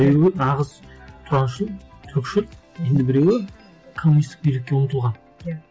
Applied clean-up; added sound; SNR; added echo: none; none; none; none.